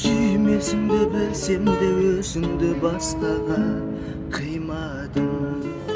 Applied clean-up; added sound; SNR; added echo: none; none; none; none.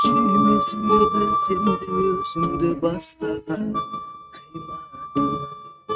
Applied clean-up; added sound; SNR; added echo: neural mask model RNNoise.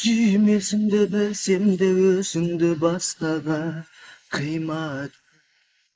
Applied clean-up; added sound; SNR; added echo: neural mask model Resemble Enhance denoiser.